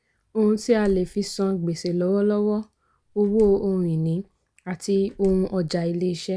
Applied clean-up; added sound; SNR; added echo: none; Slam; 19 dB; none.